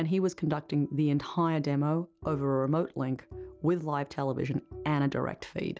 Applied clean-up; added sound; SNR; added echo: none; Bowed string instrument; 19 dB; none.